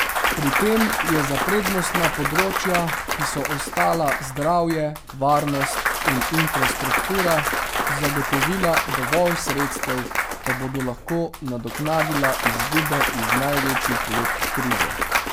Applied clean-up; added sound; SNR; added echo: none; Applause / Cheering / Clapping; -1 dB; none.